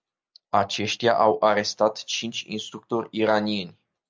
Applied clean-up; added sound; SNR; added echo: none; none; none; none.